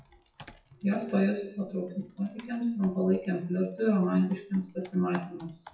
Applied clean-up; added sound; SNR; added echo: classical method WPE with log-MMSE.